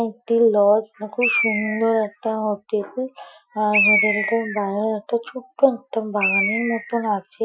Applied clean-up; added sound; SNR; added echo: classical method Wiener filter.